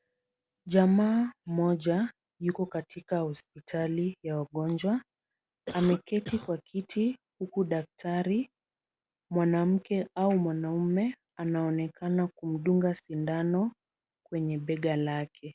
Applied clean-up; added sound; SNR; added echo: none; Cough; 11 dB; none.